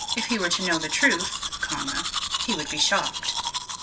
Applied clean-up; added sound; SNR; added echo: none; Domestic sounds, home sounds; 2 dB; reverberation time 0.2 s.